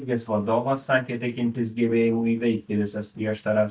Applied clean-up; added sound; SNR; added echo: neural mask model DeepFilterNet 3.